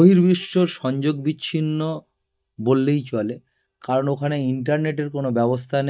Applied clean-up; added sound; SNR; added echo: neural mask model DeepFilterNet 3.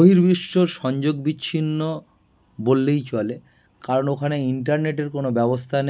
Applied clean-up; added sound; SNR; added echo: none; none; none; none.